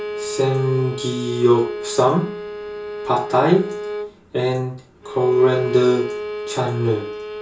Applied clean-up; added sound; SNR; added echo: none; Bowed string instrument; 9 dB; reverberation time 0.2 s.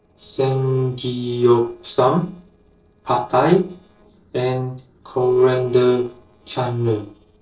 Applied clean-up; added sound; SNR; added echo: neural separator model SepFormer DNS4.